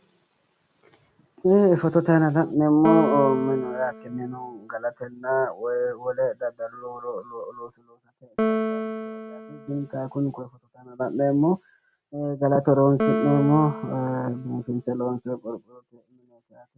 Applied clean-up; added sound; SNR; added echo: none; Piano; 7 dB; none.